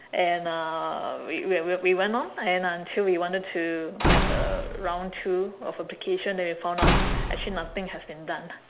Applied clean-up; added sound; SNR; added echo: none; Slam / Wood; 0 dB; none.